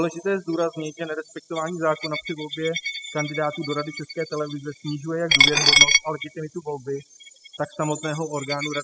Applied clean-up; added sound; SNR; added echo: classical method spectral subtraction.